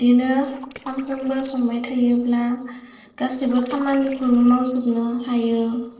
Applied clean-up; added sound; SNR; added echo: neural separator model SepFormer DNS4.